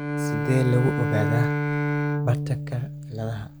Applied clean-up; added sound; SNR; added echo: none; Bowed string instrument; 0 dB; none.